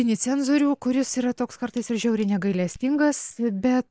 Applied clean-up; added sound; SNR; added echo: neural mask model DeepFilterNet 3.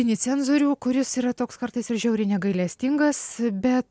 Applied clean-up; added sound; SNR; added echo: none; none; none; none.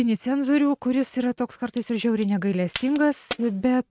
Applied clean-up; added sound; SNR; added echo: neural mask model RNNoise.